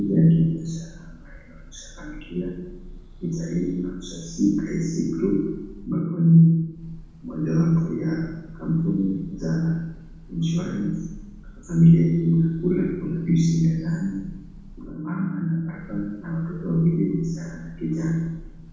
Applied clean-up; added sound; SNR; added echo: none; Bird / Breathing; 19 dB; reverberation time 1.1 s.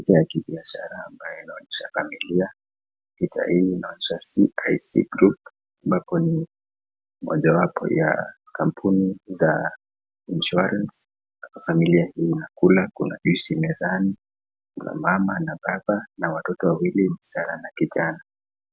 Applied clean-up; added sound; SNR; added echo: none; none; none; none.